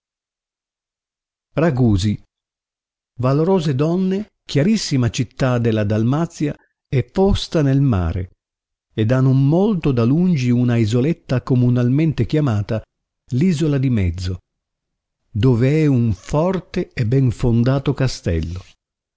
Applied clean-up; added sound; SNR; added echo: none; none; none; none.